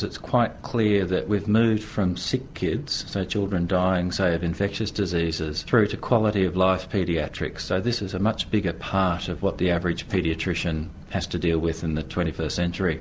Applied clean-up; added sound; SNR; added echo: none; none; none; none.